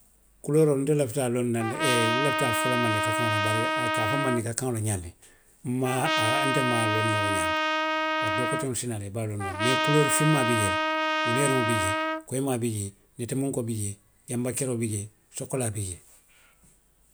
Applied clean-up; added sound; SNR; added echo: none; Trumpet; -2 dB; none.